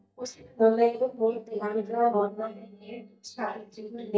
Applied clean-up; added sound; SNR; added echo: neural mask model DeepFilterNet 3.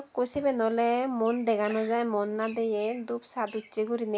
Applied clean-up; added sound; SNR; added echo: none; none; none; none.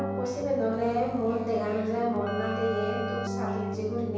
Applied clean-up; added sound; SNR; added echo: none; Keyboard (musical); 5 dB; reverberation time 1.1 s.